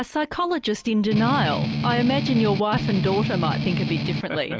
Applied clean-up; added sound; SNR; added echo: none; Strum; 1 dB; none.